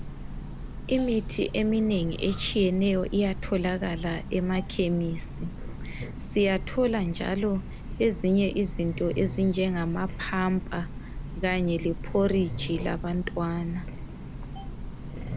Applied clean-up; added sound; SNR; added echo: none; Train; 7 dB; none.